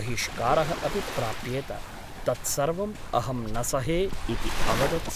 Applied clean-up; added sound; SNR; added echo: none; Waves, surf; 1 dB; none.